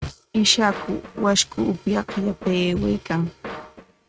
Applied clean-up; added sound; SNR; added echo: neural mask model RNNoise.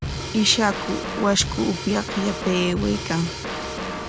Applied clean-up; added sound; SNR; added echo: none; Drum kit; 6 dB; none.